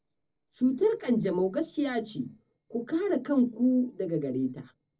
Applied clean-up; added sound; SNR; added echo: neural separator model SepFormer DNS4.